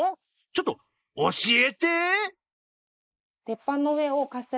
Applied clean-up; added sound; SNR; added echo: neural mask model Resemble Enhance denoiser.